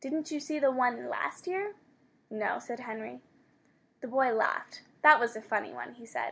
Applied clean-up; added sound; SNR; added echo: none; none; none; none.